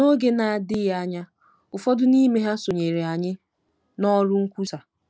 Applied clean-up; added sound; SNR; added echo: none; none; none; none.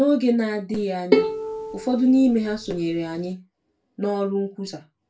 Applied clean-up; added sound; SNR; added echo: none; Bowed string instrument; 3 dB; reverberation time 0.2 s.